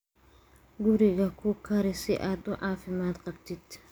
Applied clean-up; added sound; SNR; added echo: none; none; none; none.